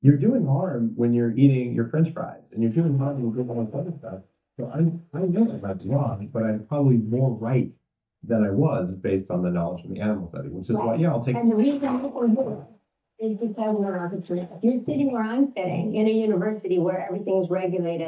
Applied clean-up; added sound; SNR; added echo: neural mask model DeepFilterNet 3.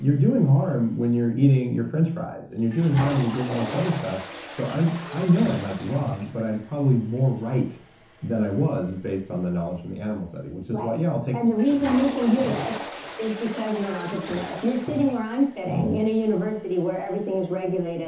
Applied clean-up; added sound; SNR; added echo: none; Toilet flush / Water; 14 dB; reverberation time 0.9 s.